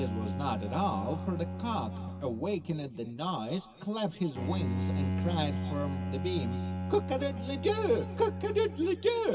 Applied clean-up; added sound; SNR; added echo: none; Bowed string instrument; 3 dB; reverberation time 2.4 s.